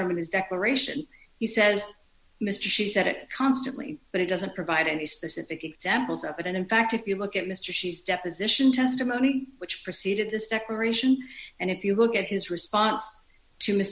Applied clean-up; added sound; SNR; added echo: none; none; none; none.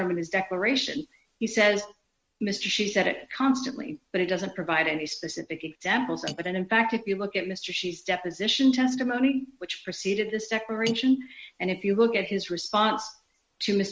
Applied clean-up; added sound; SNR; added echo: neural mask model RNNoise.